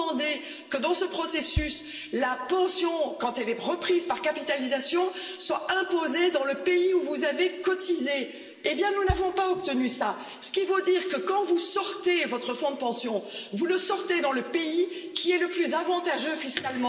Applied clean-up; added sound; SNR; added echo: none; Bass drum; 11 dB; reverberation time 2.2 s.